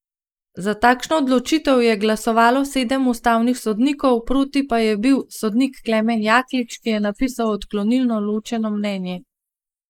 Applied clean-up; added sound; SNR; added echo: neural mask model Resemble Enhance denoiser.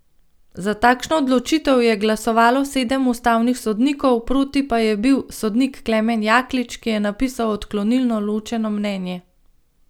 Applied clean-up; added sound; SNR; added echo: none; none; none; none.